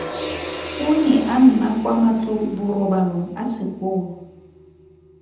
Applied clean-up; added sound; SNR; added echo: none; Gong; 13 dB; reverberation time 0.9 s.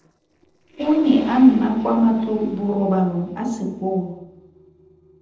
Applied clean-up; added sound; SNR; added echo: neural separator model SepFormer DNS4.